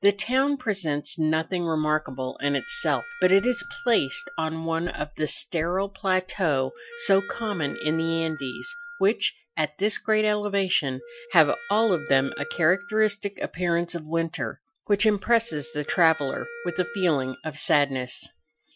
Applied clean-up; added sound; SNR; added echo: classical method Wiener filter.